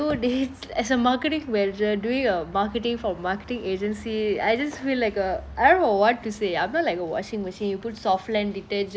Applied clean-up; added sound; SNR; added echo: none; none; none; none.